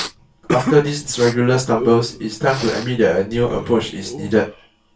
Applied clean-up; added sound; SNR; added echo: none; Respiratory sounds; 11 dB; reverberation time 0.2 s.